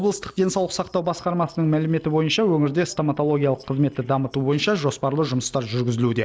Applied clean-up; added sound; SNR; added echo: neural separator model SepFormer DNS4.